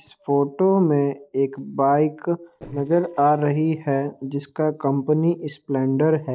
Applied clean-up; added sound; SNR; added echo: neural separator model SepFormer DNS4.